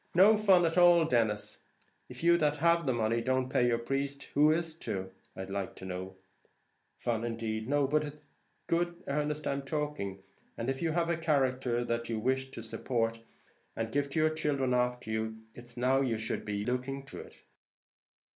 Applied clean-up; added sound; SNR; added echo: none; none; none; none.